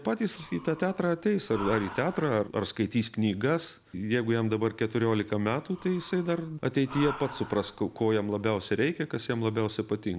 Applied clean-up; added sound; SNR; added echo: none; Breathing; 17 dB; none.